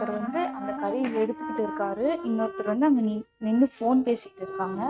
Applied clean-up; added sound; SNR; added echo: neural mask model RNNoise.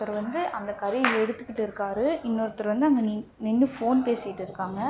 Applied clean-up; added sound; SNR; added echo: none; none; none; none.